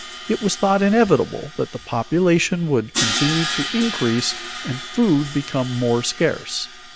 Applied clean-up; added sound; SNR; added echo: none; Crash cymbal; 9 dB; none.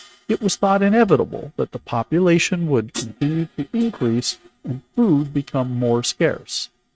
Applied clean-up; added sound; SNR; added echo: neural mask model RNNoise.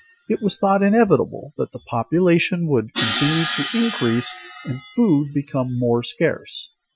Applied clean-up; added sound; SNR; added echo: classical method Wiener filter.